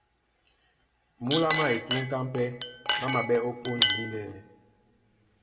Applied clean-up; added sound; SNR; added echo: none; Chink, clink; 0 dB; reverberation time 1.0 s.